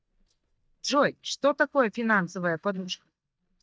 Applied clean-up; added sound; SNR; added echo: neural mask model DeepFilterNet 3.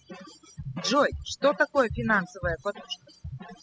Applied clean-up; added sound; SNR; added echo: classical method spectral subtraction.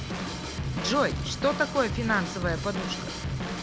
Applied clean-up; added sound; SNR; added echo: none; Drum / Drum kit; 3 dB; none.